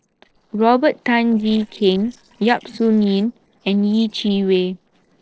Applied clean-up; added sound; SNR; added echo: neural separator model SepFormer DNS4.